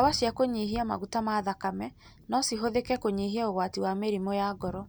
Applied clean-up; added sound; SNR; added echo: none; Thunder; 18 dB; none.